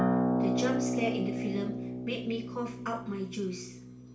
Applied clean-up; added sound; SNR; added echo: none; Acoustic guitar; -4 dB; reverberation time 0.3 s.